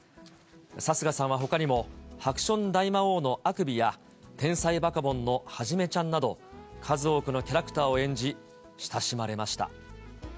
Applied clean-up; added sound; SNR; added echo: none; none; none; none.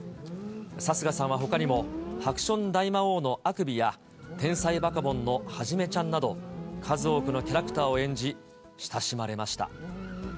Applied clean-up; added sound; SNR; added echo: none; Motorcycle; 9 dB; none.